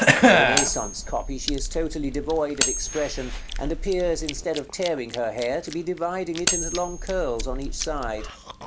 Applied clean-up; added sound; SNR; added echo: none; Chewing, mastication / Cough + Cutlery, silverware; -2 dB; none.